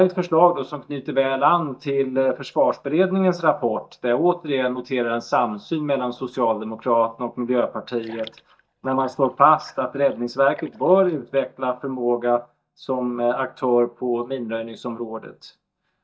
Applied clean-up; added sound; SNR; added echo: neural mask model DeepFilterNet 3.